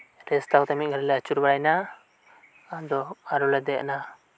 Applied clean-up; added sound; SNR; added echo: none; none; none; none.